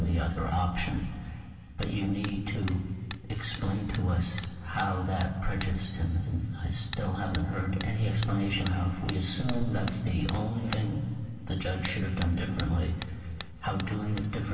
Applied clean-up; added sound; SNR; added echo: none; Hammer; 6 dB; reverberation time 2.7 s.